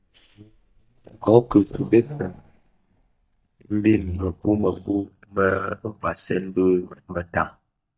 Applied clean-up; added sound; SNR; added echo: neural mask model DeepFilterNet 3.